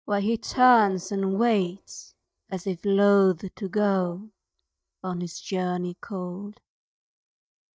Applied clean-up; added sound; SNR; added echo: neural mask model DeepFilterNet 3.